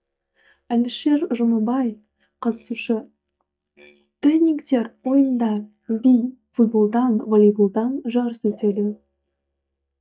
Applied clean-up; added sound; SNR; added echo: neural mask model DeepFilterNet 3.